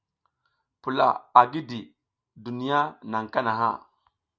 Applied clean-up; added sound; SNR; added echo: none; none; none; none.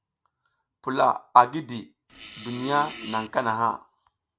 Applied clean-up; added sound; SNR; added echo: none; Fart; 13 dB; none.